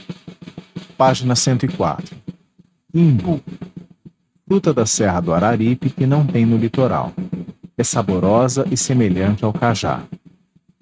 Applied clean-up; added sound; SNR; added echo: neural mask model RNNoise.